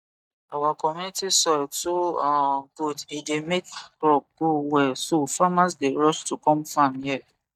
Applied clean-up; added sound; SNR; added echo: neural mask model DeepFilterNet 3.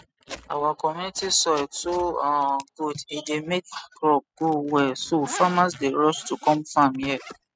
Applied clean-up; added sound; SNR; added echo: classical method spectral subtraction.